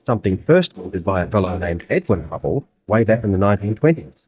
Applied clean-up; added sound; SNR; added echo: neural mask model DeepFilterNet 3.